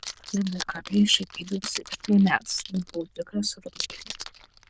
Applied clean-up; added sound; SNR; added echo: neural diffusion model UNIVERSE++.